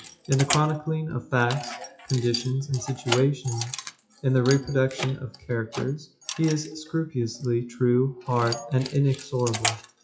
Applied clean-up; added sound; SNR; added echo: classical method WPE with log-MMSE.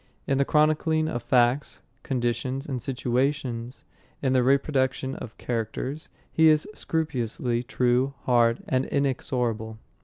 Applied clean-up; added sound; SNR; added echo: none; none; none; none.